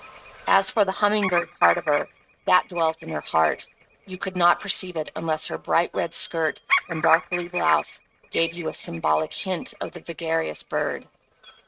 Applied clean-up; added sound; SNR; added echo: neural mask model RNNoise.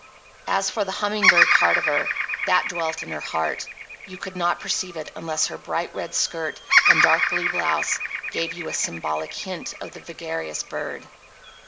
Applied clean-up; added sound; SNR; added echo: none; Bird vocalization, bird call, bird song; -1 dB; none.